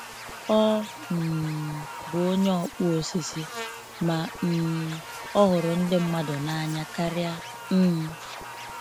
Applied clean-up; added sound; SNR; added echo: none; Buzz + Scratching (performance technique); 12 dB; none.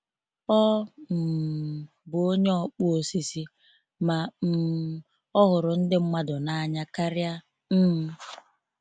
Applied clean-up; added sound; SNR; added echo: none; none; none; none.